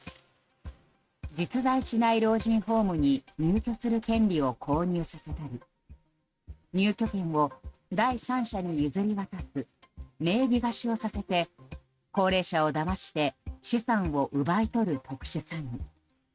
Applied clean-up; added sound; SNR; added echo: neural mask model RNNoise.